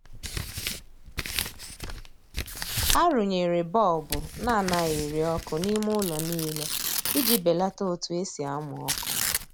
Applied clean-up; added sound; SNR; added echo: none; Tearing; 4 dB; none.